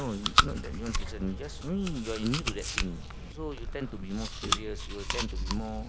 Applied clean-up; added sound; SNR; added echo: none; Chewing, mastication; -3 dB; none.